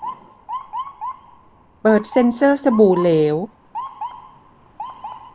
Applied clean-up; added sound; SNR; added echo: none; Motor vehicle (road) / Siren; 13 dB; none.